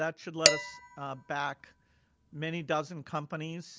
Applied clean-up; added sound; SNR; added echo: none; Dishes, pots, and pans; -3 dB; none.